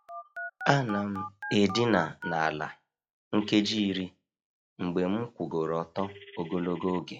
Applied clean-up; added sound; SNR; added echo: classical method log-MMSE.